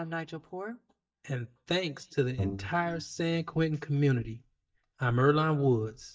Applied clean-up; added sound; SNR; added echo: neural mask model DeepFilterNet 3.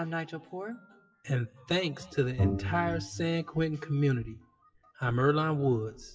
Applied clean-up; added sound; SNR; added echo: classical method WPE with log-MMSE.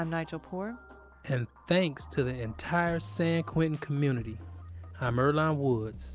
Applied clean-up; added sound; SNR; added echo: none; none; none; none.